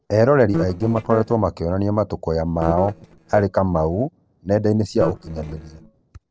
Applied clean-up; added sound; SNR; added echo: neural separator model SepFormer DNS4.